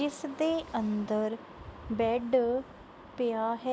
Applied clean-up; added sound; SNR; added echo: none; none; none; none.